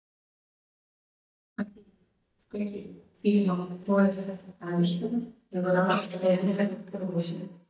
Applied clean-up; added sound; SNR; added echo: neural mask model DeepFilterNet 3.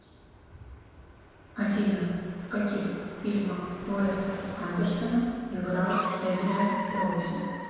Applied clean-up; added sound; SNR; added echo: none; Car; 9 dB; reverberation time 1.9 s.